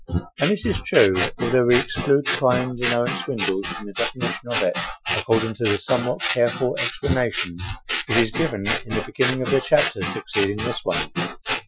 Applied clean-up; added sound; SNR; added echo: classical method Wiener filter.